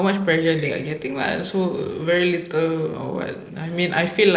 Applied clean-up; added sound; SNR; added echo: neural separator model SepFormer DNS4.